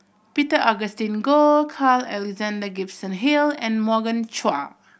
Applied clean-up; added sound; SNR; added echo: none; none; none; none.